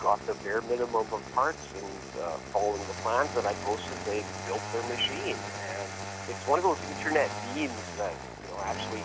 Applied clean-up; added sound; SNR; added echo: none; Engine starting; 7 dB; none.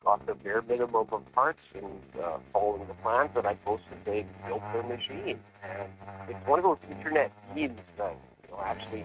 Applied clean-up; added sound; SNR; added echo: neural mask model RNNoise.